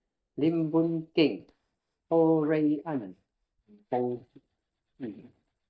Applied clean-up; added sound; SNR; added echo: neural mask model DeepFilterNet 3.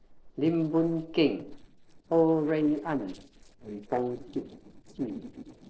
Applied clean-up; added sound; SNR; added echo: neural separator model SepFormer DNS4.